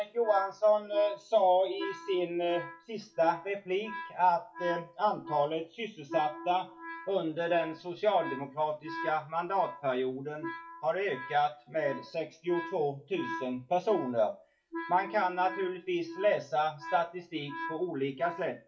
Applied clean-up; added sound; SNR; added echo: classical method WPE with log-MMSE.